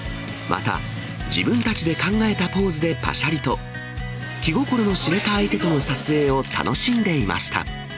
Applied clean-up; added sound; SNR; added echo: none; none; none; none.